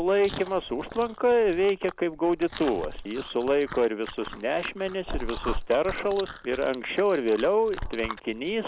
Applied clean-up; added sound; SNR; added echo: none; Chewing, mastication; 12 dB; none.